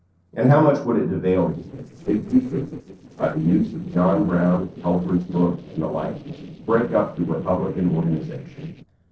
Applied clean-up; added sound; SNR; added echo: neural separator model SepFormer DNS4.